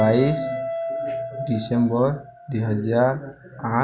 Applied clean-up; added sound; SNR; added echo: none; Guitar; 9 dB; none.